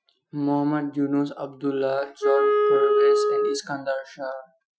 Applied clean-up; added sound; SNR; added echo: classical method Wiener filter.